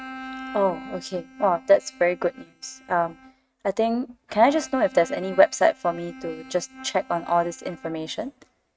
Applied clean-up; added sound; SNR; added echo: neural mask model RNNoise.